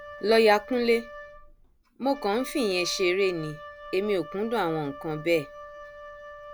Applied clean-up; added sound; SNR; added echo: none; Wind instrument, woodwind instrument; 16 dB; none.